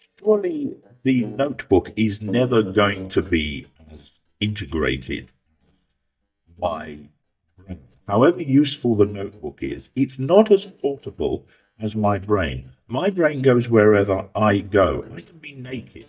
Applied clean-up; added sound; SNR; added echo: neural mask model DeepFilterNet 3.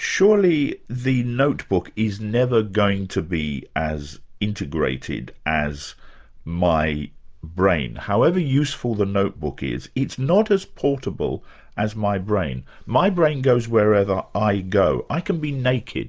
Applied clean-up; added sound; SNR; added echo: none; none; none; none.